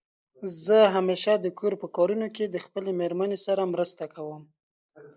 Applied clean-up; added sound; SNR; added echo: neural mask model Resemble Enhance denoiser.